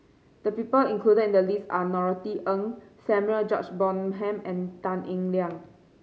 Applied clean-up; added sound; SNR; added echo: none; none; none; none.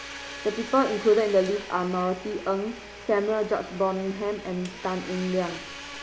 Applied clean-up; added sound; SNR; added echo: none; Domestic sounds, home sounds; 13 dB; none.